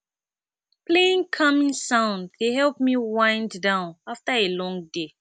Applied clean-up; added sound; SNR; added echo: none; none; none; none.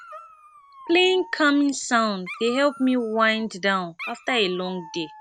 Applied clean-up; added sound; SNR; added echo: none; Dog; 18 dB; none.